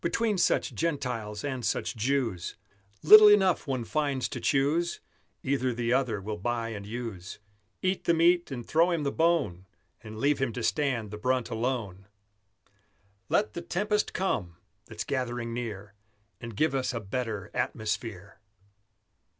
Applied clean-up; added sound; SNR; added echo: none; none; none; none.